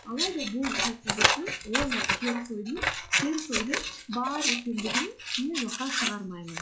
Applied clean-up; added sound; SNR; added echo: classical method log-MMSE.